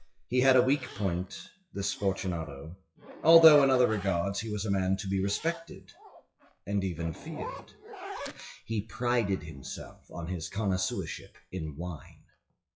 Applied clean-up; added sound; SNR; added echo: classical method WPE with log-MMSE.